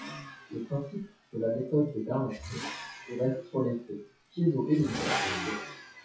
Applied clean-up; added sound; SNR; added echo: classical method WPE with log-MMSE.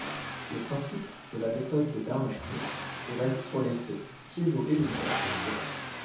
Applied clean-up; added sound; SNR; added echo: none; Accelerating, revving, vroom; 5 dB; reverberation time 0.6 s.